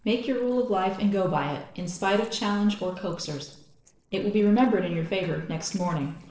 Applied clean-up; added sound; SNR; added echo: neural separator model SepFormer DNS4.